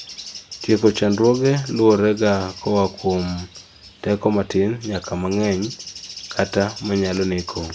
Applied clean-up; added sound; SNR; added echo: none; Bird; 17 dB; none.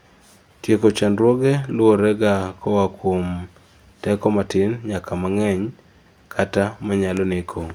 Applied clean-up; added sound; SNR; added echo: none; none; none; none.